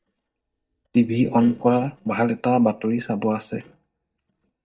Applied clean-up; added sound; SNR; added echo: neural mask model DeepFilterNet 3.